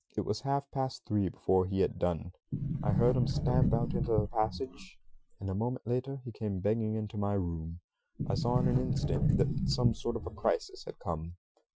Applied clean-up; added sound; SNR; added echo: classical method Wiener filter.